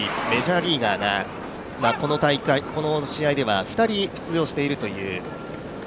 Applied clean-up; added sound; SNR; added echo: none; Thunder / Rain; 14 dB; none.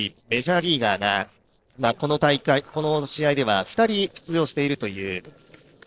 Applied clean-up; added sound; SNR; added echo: neural separator model SepFormer DNS4.